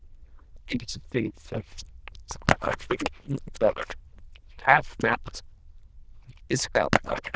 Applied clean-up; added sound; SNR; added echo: neural diffusion model UNIVERSE++.